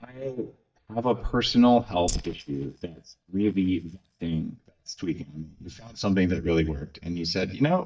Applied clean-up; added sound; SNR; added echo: neural mask model DeepFilterNet 3.